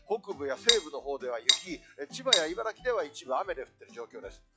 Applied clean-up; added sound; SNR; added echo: classical method log-MMSE.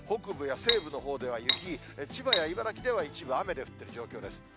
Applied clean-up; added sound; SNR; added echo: none; Cutlery, silverware; -4 dB; none.